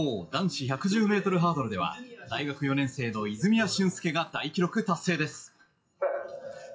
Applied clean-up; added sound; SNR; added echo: classical method WPE with log-MMSE.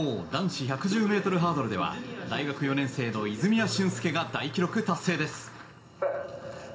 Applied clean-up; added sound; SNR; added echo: none; Keyboard (musical); 20 dB; reverberation time 1.4 s.